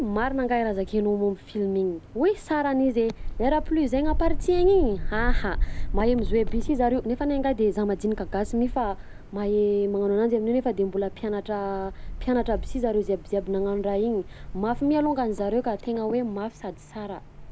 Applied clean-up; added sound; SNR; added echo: none; Wind; 6 dB; none.